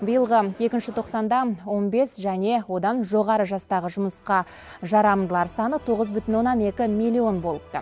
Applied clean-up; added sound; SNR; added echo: none; none; none; none.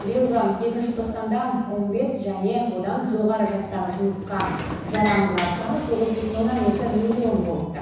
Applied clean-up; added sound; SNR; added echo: none; Sliding door; 11 dB; reverberation time 1.1 s.